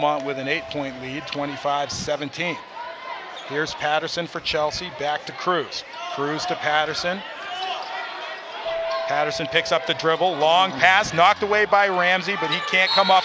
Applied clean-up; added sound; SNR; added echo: none; Keyboard (musical); 15 dB; none.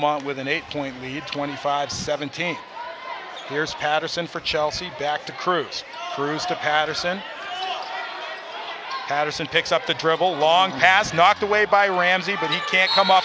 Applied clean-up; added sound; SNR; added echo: none; none; none; none.